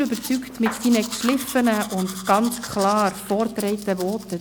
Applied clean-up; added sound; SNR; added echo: none; Domestic sounds, home sounds; 13 dB; none.